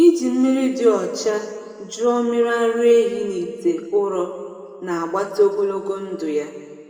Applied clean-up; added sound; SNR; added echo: none; none; none; reverberation time 2.0 s.